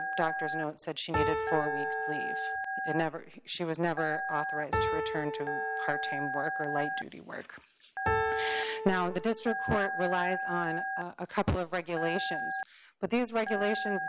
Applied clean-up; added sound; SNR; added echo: none; Telephone + Piano; 1 dB; none.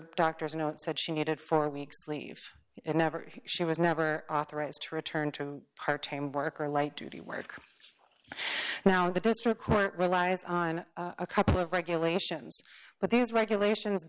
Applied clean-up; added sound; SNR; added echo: none; none; none; none.